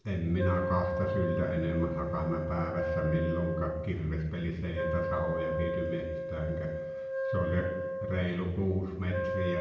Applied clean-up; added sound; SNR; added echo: none; Wind instrument, woodwind instrument; 3 dB; reverberation time 0.8 s.